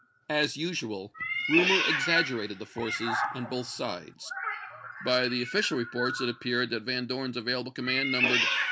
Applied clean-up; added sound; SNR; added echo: none; Meow; 2 dB; none.